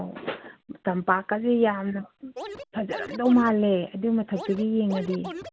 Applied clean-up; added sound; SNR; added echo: none; Scratching (performance technique); 12 dB; none.